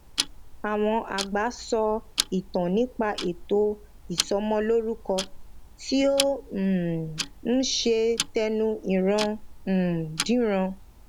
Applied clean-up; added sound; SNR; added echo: none; Tick-tock; 10 dB; none.